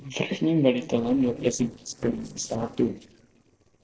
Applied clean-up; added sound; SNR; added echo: neural separator model SepFormer DNS4.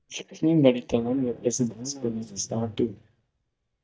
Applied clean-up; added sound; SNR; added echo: neural mask model DeepFilterNet 3.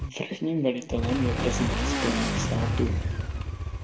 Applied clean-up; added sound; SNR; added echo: none; Motorcycle / Accelerating, revving, vroom; -2 dB; reverberation time 1.7 s.